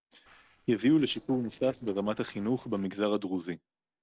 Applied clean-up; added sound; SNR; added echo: neural separator model SepFormer DNS4.